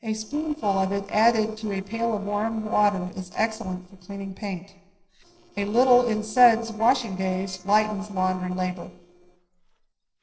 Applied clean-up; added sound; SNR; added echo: neural separator model SepFormer DNS4.